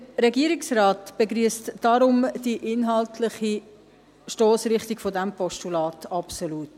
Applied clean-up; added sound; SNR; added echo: none; none; none; none.